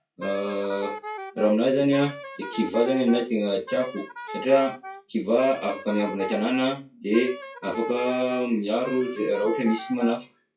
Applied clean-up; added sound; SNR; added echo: classical method WPE with log-MMSE.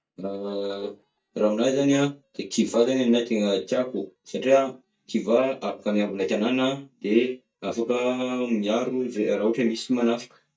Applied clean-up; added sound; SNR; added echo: neural mask model DeepFilterNet 3.